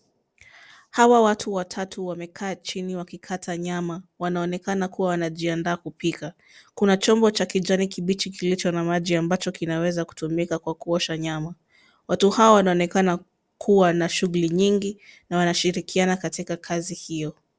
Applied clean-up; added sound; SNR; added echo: none; none; none; none.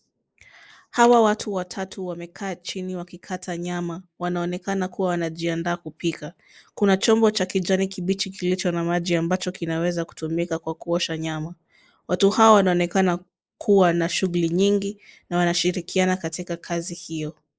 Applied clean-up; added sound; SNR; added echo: neural mask model Resemble Enhance denoiser.